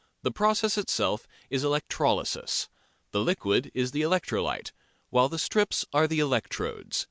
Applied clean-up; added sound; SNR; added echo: none; none; none; none.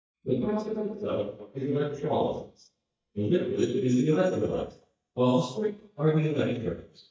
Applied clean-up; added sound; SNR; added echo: neural mask model DeepFilterNet 3.